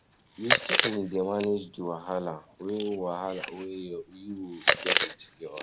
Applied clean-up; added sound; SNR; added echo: none; Chewing, mastication; -1 dB; none.